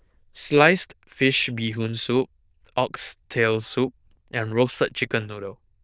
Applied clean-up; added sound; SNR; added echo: neural diffusion model UNIVERSE++.